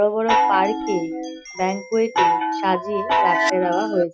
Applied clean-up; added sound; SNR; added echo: classical method Wiener filter.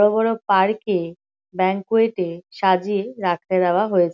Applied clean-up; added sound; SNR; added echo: none; none; none; none.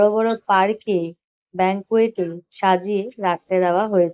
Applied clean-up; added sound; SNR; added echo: neural mask model Resemble Enhance denoiser.